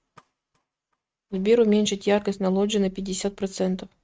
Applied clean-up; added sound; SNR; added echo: neural mask model RNNoise.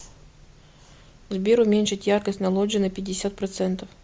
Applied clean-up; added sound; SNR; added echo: none; none; none; none.